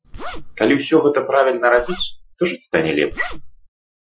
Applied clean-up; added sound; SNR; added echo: classical method Wiener filter.